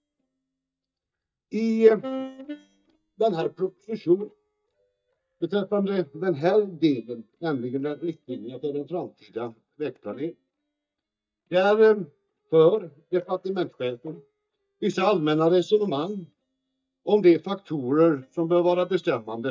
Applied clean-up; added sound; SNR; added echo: neural mask model DeepFilterNet 3.